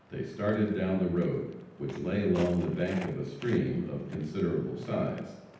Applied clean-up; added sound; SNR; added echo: none; Walk, footsteps; 19 dB; reverberation time 0.9 s.